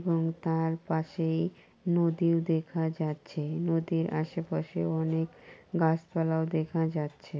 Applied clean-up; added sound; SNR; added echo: none; none; none; none.